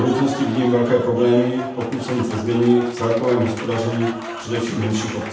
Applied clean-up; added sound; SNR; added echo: none; Applause; 13 dB; reverberation time 0.8 s.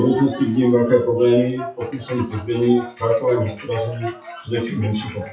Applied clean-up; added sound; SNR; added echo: classical method WPE with log-MMSE.